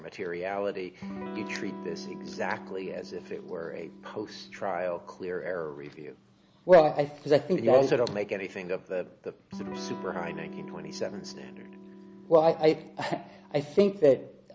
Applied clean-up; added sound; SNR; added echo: none; Electric guitar / Strum; 16 dB; none.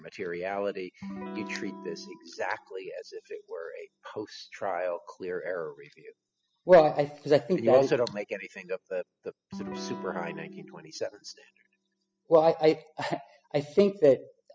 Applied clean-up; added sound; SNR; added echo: classical method spectral subtraction.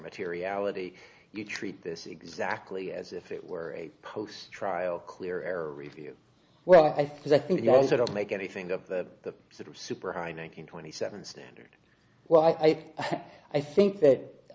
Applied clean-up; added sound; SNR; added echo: none; none; none; none.